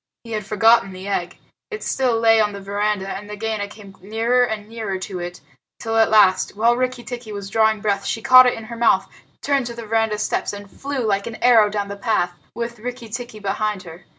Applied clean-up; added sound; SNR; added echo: none; none; none; none.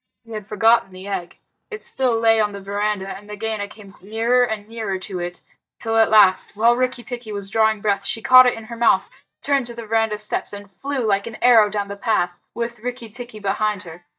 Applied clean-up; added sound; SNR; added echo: neural mask model DeepFilterNet 3.